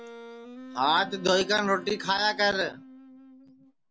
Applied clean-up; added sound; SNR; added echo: none; Wind instrument, woodwind instrument; 17 dB; none.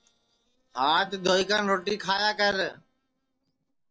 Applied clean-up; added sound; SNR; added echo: neural separator model SepFormer DNS4.